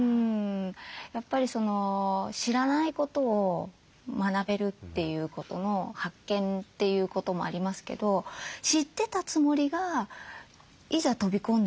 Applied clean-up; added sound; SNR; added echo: none; none; none; none.